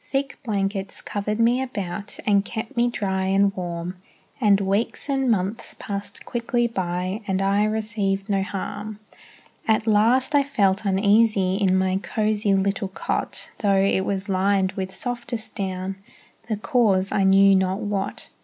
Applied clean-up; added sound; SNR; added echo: none; none; none; none.